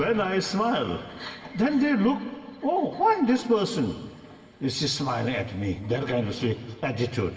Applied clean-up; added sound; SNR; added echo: none; none; none; reverberation time 2.0 s.